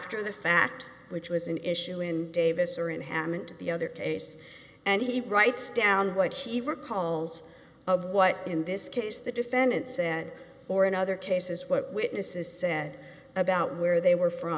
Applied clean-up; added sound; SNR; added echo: none; none; none; none.